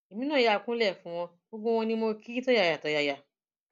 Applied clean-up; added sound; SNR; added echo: none; none; none; none.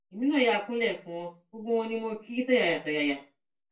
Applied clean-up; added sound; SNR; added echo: none; none; none; reverberation time 0.2 s.